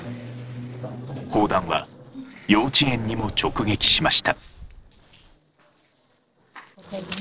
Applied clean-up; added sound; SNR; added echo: neural separator model SepFormer DNS4.